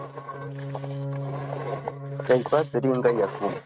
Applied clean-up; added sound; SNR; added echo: neural mask model RNNoise.